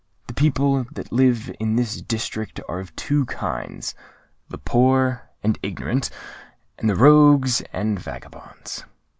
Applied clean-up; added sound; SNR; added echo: none; none; none; none.